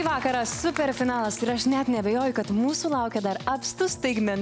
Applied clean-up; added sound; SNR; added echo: none; Brass instrument; 19 dB; none.